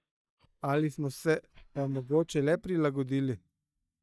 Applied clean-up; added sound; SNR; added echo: neural mask model DeepFilterNet 3.